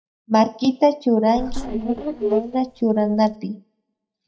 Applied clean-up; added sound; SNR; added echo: neural mask model DeepFilterNet 3.